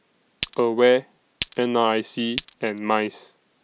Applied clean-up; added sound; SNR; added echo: none; Glass; 14 dB; none.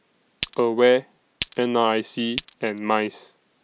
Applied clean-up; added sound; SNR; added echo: neural mask model Resemble Enhance denoiser.